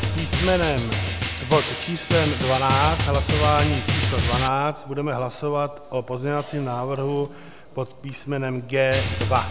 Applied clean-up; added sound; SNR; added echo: none; Drum; 2 dB; none.